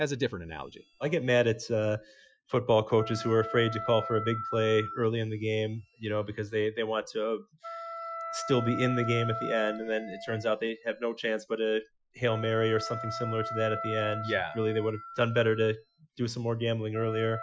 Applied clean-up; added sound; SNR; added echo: classical method Wiener filter.